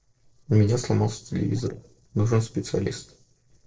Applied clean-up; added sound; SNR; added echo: neural separator model SepFormer DNS4.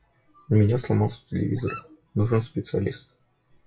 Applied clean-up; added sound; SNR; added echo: classical method WPE with log-MMSE.